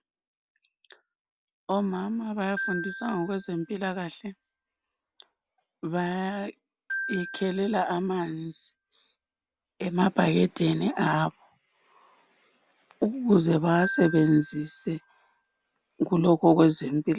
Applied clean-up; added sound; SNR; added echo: none; Glockenspiel; 13 dB; none.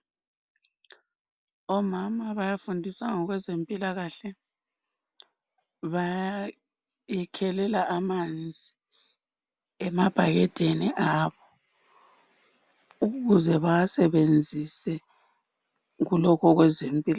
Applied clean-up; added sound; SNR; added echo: none; none; none; none.